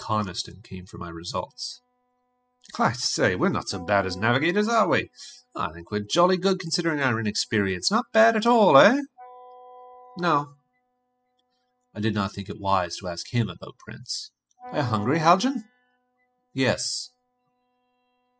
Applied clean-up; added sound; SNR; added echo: classical method spectral subtraction.